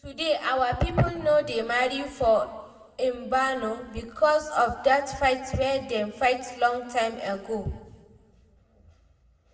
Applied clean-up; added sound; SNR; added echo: none; none; none; reverberation time 1.3 s.